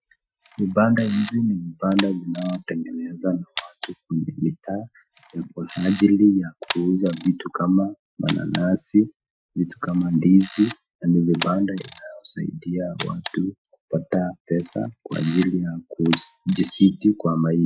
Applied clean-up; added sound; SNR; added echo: classical method Wiener filter.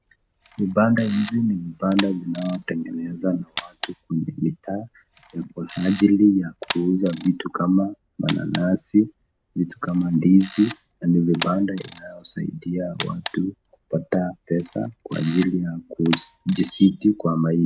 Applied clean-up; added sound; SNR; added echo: none; Camera; 13 dB; none.